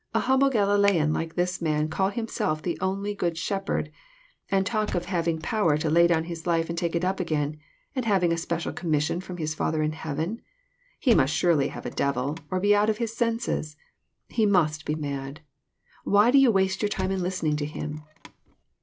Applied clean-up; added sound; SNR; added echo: none; Thump, thud + Finger snapping; 15 dB; none.